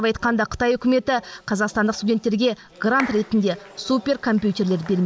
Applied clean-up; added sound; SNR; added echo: none; Clapping; 15 dB; none.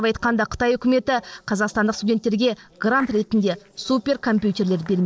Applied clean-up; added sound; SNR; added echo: neural separator model SepFormer DNS4.